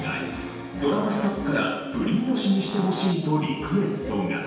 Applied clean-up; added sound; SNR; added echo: none; Fart; 15 dB; reverberation time 1.2 s.